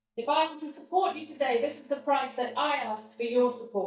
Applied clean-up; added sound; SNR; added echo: neural mask model DeepFilterNet 3.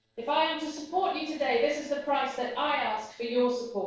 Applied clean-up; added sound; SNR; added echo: neural separator model SepFormer DNS4.